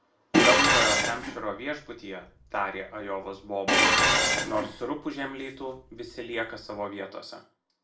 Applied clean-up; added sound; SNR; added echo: none; Dishes, pots, and pans; -4 dB; reverberation time 0.3 s.